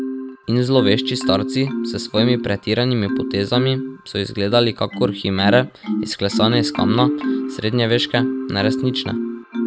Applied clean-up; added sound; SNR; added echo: none; Marimba, xylophone; 4 dB; none.